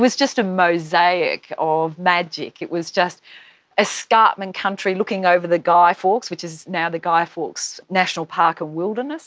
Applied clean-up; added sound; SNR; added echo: none; none; none; none.